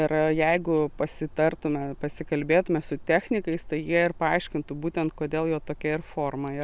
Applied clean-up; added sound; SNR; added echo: none; none; none; none.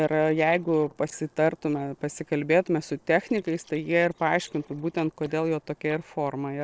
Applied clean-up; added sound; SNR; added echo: neural separator model SepFormer DNS4.